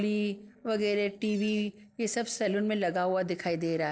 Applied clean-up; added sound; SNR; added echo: neural separator model SepFormer DNS4.